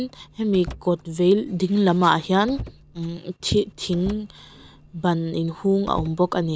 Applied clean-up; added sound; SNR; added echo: none; Car; 18 dB; none.